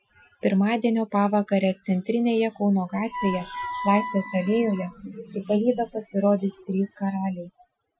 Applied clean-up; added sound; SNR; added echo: classical method Wiener filter.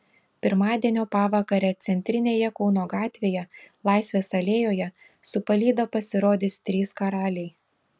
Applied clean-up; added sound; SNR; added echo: none; none; none; none.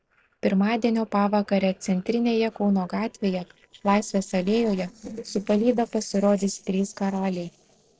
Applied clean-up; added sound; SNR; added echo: neural separator model SepFormer DNS4.